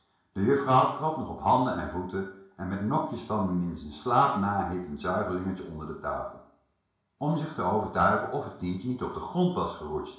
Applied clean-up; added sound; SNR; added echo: none; none; none; reverberation time 0.6 s.